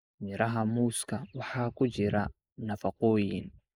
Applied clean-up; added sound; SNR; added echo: neural mask model Resemble Enhance denoiser.